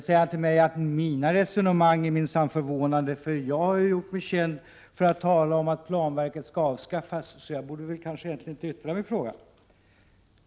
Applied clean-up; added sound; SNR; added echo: none; none; none; none.